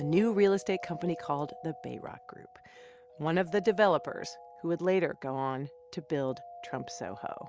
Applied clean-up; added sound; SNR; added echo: none; none; none; none.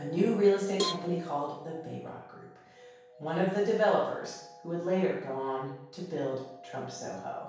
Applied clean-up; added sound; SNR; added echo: none; Cowbell; 9 dB; reverberation time 0.7 s.